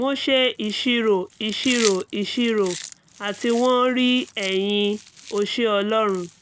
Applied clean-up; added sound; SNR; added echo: none; Chewing, mastication; 13 dB; none.